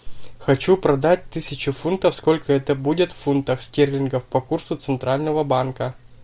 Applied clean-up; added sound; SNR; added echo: none; none; none; none.